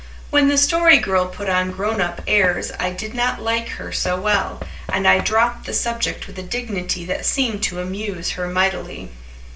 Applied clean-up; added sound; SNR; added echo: none; Knock / Wood; 17 dB; reverberation time 0.3 s.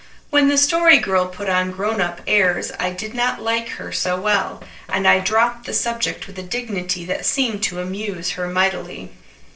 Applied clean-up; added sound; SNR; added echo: neural separator model SepFormer DNS4.